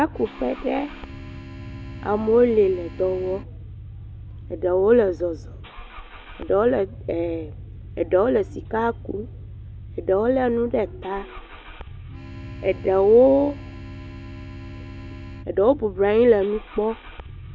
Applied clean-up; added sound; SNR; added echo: none; Organ + Engine starting / Car; 14 dB; none.